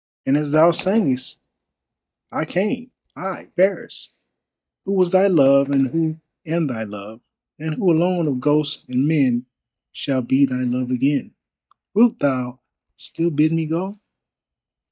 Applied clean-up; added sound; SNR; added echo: neural mask model DeepFilterNet 3.